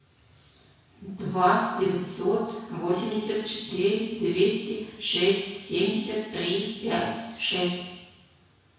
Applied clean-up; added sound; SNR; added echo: none; none; none; reverberation time 1.0 s.